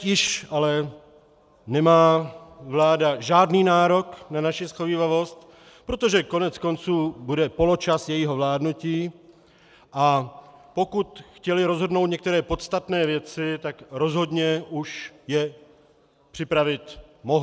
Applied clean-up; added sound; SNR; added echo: none; none; none; none.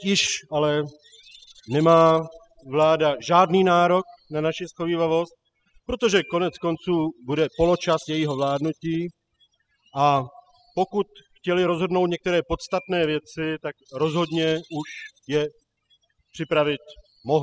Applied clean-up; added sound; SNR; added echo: classical method spectral subtraction.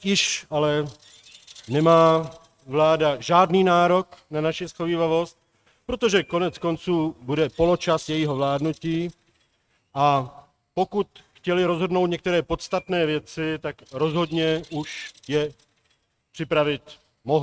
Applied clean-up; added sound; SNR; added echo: neural mask model RNNoise.